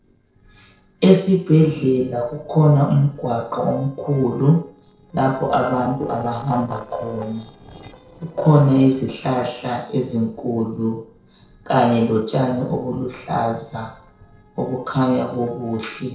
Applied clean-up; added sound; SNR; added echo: neural separator model SepFormer DNS4.